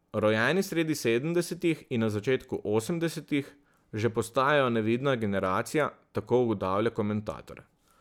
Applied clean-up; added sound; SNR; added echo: none; none; none; none.